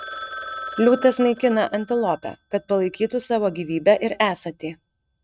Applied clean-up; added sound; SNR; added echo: neural mask model RNNoise.